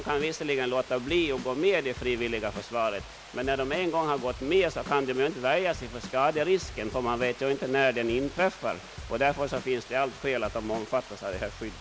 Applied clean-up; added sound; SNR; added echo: none; Drum / Drum kit + Water; 15 dB; none.